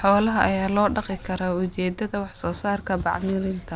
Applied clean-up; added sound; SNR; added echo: none; Bird; 20 dB; none.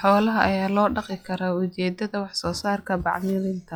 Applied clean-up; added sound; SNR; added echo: classical method log-MMSE.